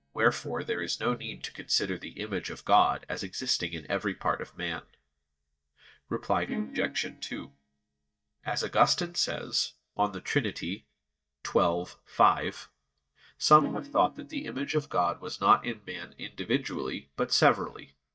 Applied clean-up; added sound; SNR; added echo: neural mask model DeepFilterNet 3.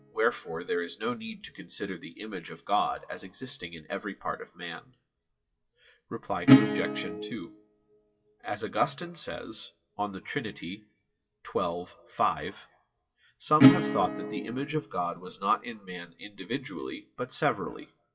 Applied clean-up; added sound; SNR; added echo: classical method WPE with log-MMSE.